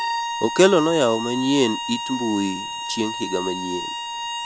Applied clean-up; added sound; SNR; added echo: none; Bowed string instrument; 6 dB; none.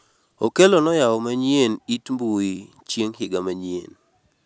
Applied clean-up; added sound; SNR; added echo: none; none; none; none.